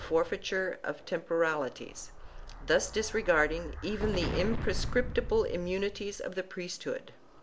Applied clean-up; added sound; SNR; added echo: none; Explosion; 7 dB; none.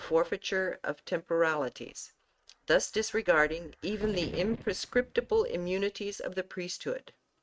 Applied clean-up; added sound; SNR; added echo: neural mask model RNNoise.